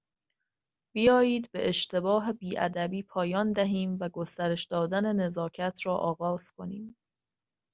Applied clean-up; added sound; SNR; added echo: none; none; none; none.